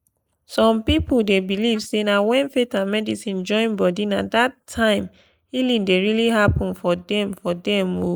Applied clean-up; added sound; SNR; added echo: neural mask model Resemble Enhance denoiser.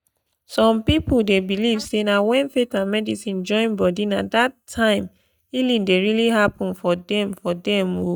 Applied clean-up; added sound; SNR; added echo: neural mask model DeepFilterNet 3.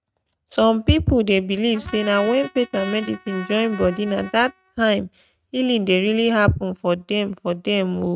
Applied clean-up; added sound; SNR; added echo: neural mask model RNNoise.